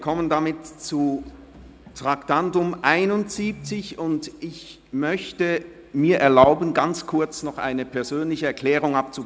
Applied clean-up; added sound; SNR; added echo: none; none; none; none.